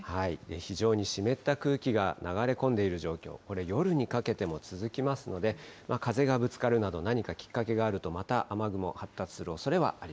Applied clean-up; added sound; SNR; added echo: none; none; none; none.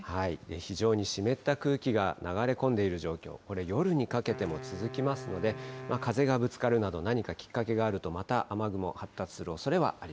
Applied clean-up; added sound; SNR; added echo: none; Wind instrument, woodwind instrument; 14 dB; none.